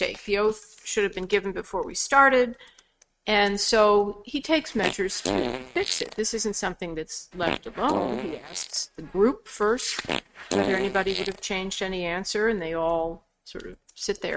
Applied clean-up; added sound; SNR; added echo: neural mask model RNNoise.